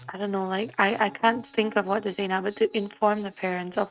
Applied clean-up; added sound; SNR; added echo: neural mask model RNNoise.